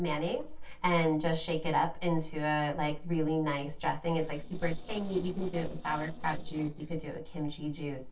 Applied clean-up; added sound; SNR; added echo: neural separator model SepFormer DNS4.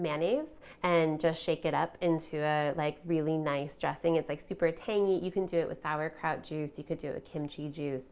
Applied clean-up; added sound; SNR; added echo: none; none; none; none.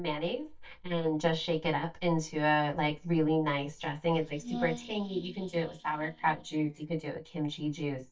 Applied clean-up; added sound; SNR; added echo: neural mask model DeepFilterNet 3.